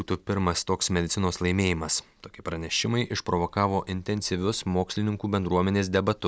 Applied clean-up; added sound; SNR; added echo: none; none; none; none.